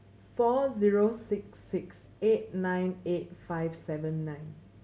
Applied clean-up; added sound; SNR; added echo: none; none; none; none.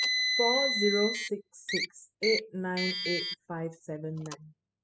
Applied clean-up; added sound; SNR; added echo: classical method spectral subtraction.